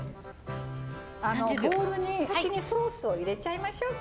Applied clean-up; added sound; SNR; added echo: none; none; none; none.